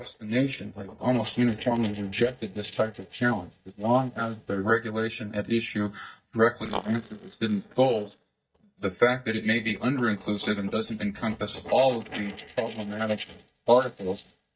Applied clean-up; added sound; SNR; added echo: neural mask model DeepFilterNet 3.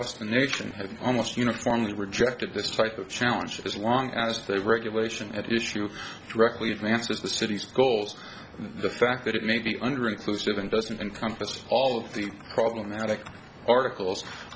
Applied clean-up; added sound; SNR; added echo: none; none; none; none.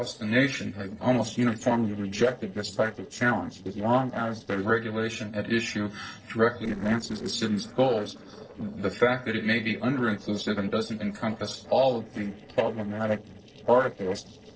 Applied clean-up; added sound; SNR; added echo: neural separator model SepFormer DNS4.